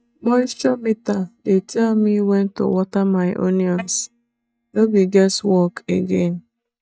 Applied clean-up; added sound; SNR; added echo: neural mask model DeepFilterNet 3.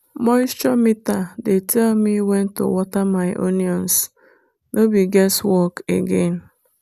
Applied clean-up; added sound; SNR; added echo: none; none; none; none.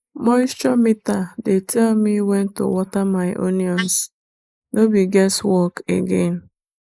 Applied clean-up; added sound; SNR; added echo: neural mask model Resemble Enhance denoiser.